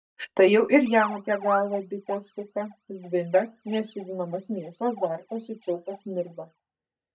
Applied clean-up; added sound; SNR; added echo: neural mask model DeepFilterNet 3.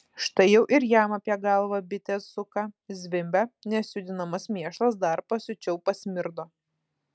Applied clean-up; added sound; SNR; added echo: none; none; none; none.